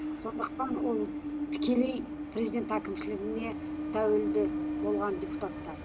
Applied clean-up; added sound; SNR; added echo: none; Train; 2 dB; none.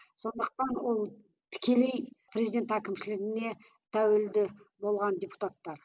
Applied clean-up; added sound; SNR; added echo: none; none; none; none.